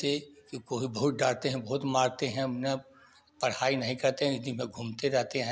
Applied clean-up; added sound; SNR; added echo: none; none; none; none.